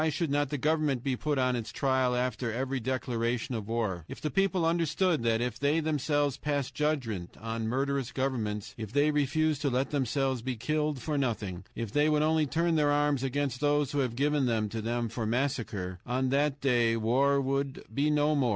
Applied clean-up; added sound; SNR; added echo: none; none; none; none.